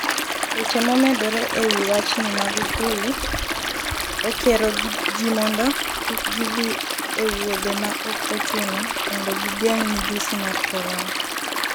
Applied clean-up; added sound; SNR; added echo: none; Stream; 0 dB; none.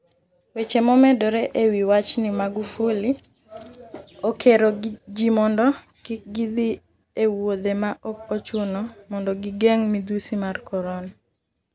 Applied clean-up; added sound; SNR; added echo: none; none; none; none.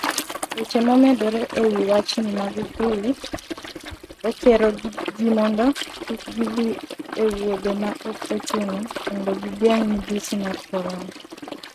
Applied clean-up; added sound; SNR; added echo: neural mask model RNNoise.